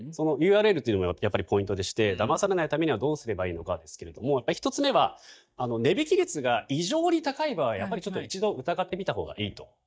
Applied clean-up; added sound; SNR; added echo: neural mask model DeepFilterNet 3.